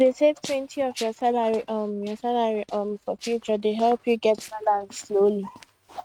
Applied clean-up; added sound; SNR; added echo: neural mask model RNNoise.